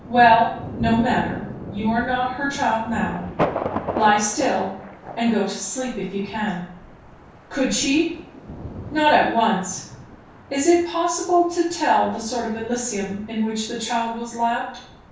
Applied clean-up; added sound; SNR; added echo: none; Thunder; 11 dB; reverberation time 0.6 s.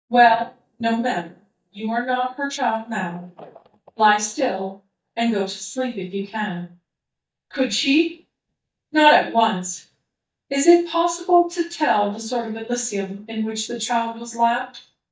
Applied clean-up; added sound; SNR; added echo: neural mask model DeepFilterNet 3.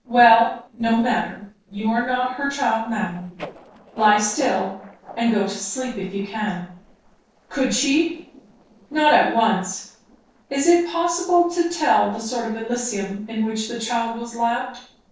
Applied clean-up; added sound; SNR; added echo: neural separator model SepFormer DNS4.